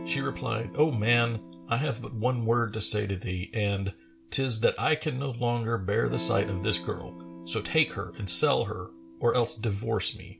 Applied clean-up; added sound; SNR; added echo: none; Electric guitar / Strum; 17 dB; none.